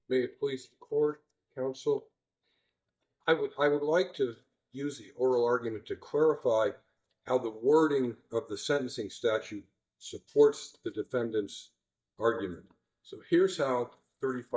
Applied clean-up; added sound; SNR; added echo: neural mask model DeepFilterNet 3.